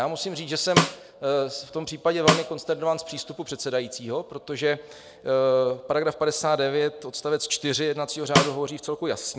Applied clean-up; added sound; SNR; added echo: none; Snare drum; 0 dB; none.